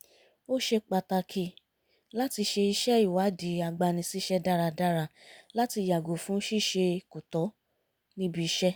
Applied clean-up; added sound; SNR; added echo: none; none; none; none.